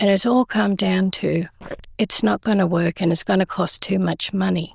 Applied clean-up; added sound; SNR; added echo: neural diffusion model UNIVERSE++.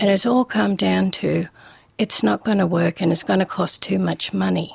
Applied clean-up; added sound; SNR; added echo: none; none; none; none.